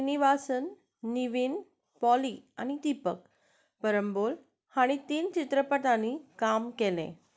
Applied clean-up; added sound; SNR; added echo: none; none; none; none.